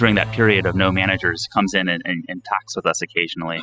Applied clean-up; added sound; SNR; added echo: classical method spectral subtraction.